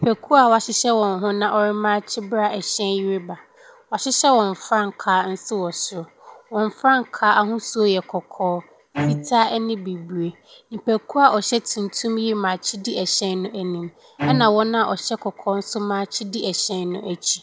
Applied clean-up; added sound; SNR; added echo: none; Bowed string instrument; 7 dB; none.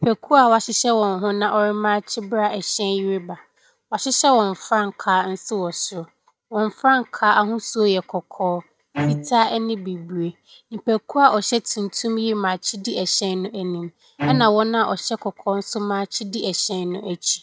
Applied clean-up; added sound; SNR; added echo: neural mask model RNNoise.